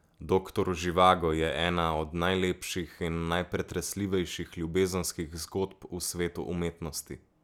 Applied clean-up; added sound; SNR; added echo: none; none; none; none.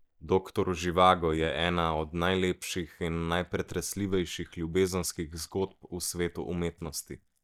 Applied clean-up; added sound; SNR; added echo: neural mask model DeepFilterNet 3.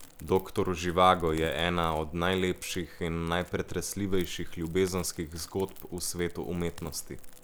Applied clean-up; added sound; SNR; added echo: none; Crackle; 12 dB; none.